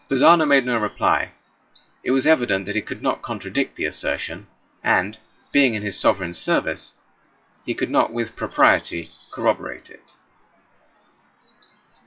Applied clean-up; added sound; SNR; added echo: classical method WPE with log-MMSE.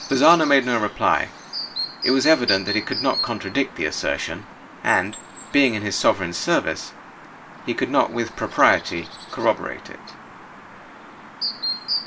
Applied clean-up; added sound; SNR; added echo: none; Chirp, tweet; 10 dB; reverberation time 0.2 s.